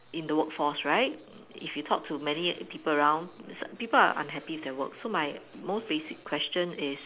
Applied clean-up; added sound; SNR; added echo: none; none; none; none.